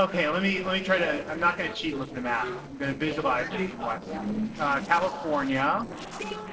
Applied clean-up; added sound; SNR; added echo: neural separator model SepFormer DNS4.